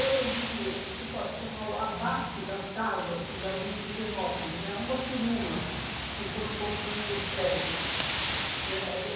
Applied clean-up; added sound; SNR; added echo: none; Wind; -2 dB; reverberation time 1.1 s.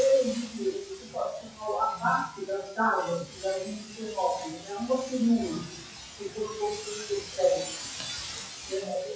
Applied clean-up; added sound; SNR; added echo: classical method WPE with log-MMSE.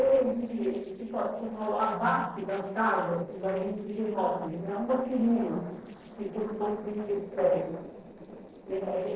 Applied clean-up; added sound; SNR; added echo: neural separator model SepFormer DNS4.